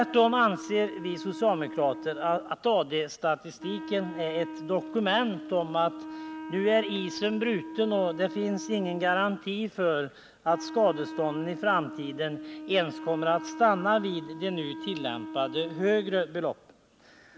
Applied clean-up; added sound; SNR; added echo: none; Wind instrument, woodwind instrument; 12 dB; none.